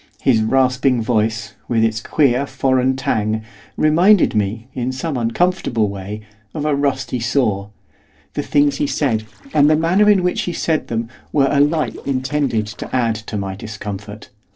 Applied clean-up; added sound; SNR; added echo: neural separator model SepFormer DNS4.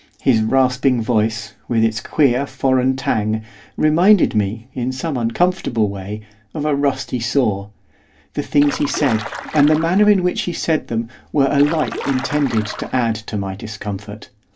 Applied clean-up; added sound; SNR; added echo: none; Stream; 11 dB; none.